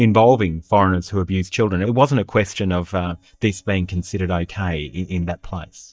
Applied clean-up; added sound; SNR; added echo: neural mask model DeepFilterNet 3.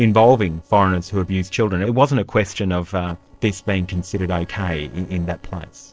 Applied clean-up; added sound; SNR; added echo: neural separator model SepFormer DNS4.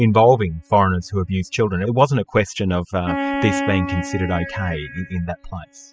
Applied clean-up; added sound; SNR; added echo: classical method spectral subtraction.